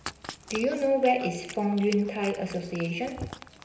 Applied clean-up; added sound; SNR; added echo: none; Cat; 14 dB; reverberation time 0.9 s.